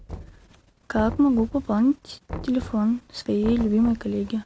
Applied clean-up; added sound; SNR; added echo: none; Knock; 14 dB; none.